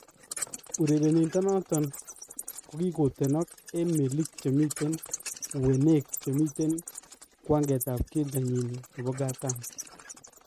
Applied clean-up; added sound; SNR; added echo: neural mask model RNNoise.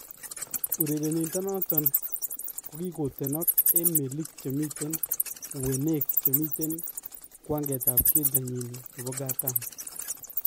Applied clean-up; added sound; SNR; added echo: none; Wild animals; -3 dB; none.